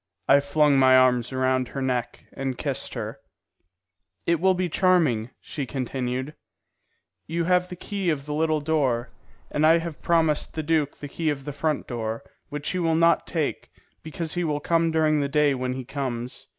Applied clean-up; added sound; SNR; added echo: neural mask model Resemble Enhance denoiser.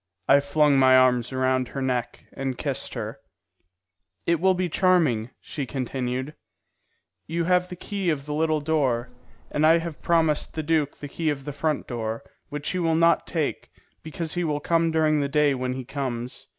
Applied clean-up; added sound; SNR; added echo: none; Insect; 15 dB; none.